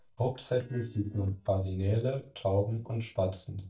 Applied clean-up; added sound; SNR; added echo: neural mask model DeepFilterNet 3.